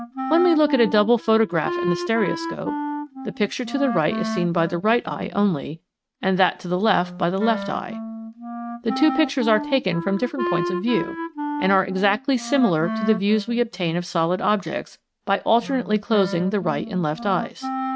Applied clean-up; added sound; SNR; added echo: neural mask model RNNoise.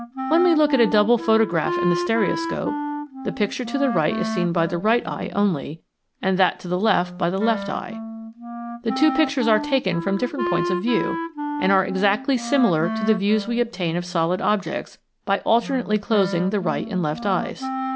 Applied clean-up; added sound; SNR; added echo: none; Wind instrument, woodwind instrument; 7 dB; none.